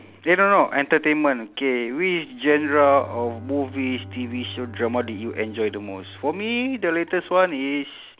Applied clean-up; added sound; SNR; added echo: none; Bowed string instrument; 20 dB; none.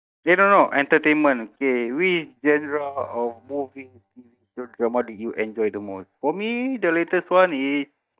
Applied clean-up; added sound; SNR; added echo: neural mask model DeepFilterNet 3.